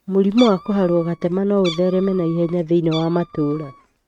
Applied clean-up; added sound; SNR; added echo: neural mask model RNNoise.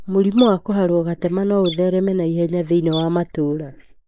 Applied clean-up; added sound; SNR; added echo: neural mask model Resemble Enhance denoiser.